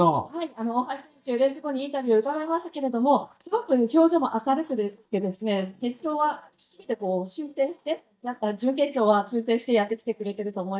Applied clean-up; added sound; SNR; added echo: neural mask model DeepFilterNet 3.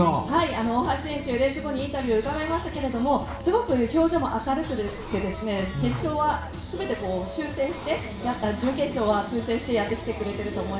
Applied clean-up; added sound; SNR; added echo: none; Writing; 20 dB; reverberation time 0.8 s.